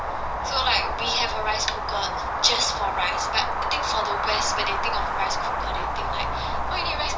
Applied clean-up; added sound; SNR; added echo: none; Wind; -1 dB; none.